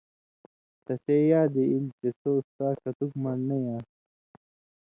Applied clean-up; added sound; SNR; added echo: none; none; none; none.